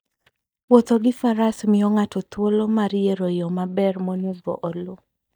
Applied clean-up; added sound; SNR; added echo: neural mask model DeepFilterNet 3.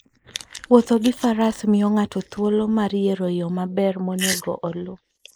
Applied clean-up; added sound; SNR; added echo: neural mask model Resemble Enhance denoiser.